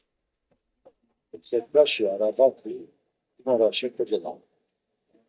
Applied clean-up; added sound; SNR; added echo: neural mask model DeepFilterNet 3.